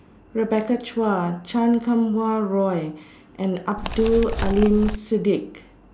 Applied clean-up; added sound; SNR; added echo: none; Animal; 4 dB; none.